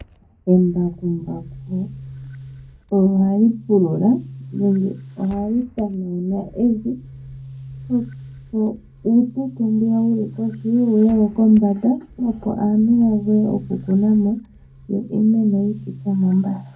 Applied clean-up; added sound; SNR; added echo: none; Boom; 18 dB; reverberation time 0.3 s.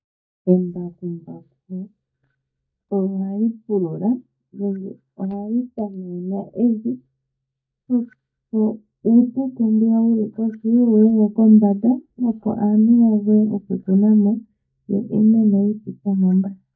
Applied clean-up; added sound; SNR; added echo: neural mask model DeepFilterNet 3.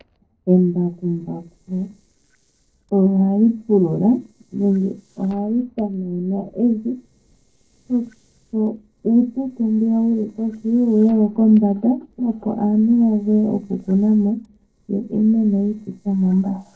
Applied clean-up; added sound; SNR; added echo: neural separator model SepFormer DNS4.